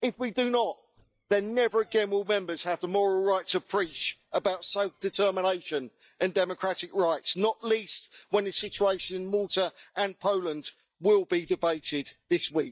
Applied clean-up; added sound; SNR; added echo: neural mask model DeepFilterNet 3.